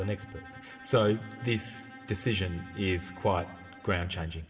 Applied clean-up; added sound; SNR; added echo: none; Bowed string instrument; 17 dB; reverberation time 1.2 s.